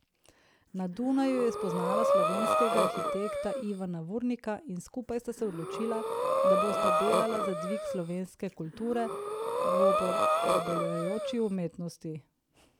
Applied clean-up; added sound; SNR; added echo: none; Breathing; -4 dB; none.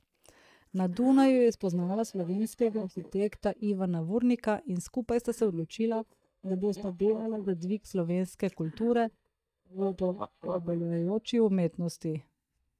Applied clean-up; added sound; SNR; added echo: neural mask model DeepFilterNet 3.